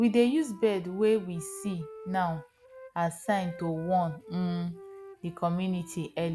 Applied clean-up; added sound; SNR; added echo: none; Wind instrument, woodwind instrument; 18 dB; none.